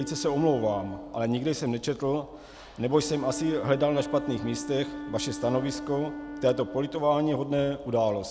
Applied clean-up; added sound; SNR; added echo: none; Wind instrument, woodwind instrument; 12 dB; none.